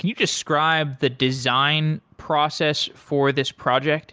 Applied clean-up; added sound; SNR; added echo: none; none; none; none.